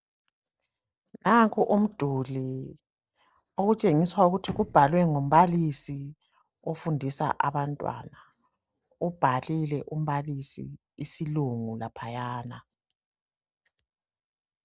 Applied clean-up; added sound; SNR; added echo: neural separator model SepFormer DNS4.